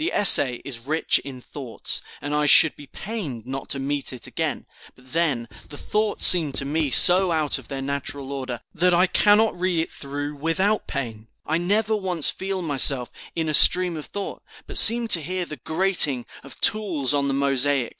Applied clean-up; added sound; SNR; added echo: neural separator model SepFormer DNS4.